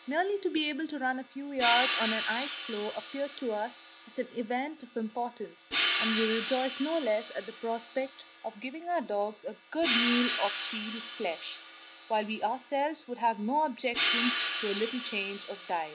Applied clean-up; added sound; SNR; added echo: none; Hi-hat; 0 dB; none.